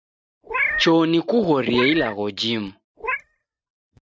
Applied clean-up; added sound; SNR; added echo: neural mask model RNNoise.